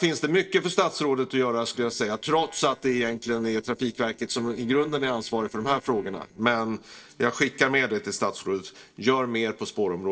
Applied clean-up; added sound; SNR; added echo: neural separator model SepFormer DNS4.